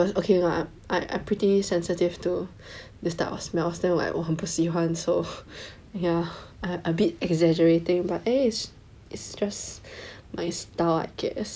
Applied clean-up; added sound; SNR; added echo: none; none; none; none.